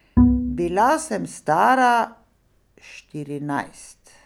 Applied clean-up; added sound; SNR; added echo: none; Bowed string instrument; -2 dB; none.